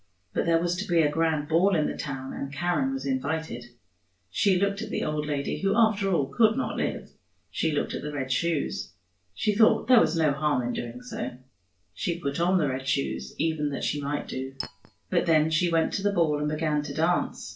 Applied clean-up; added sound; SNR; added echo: neural separator model SepFormer DNS4.